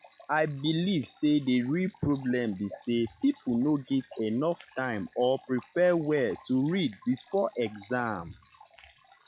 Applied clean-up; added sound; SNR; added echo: classical method log-MMSE.